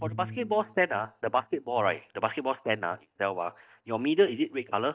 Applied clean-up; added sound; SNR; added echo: neural mask model DeepFilterNet 3.